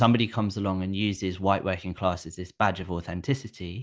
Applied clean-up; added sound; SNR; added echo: none; none; none; none.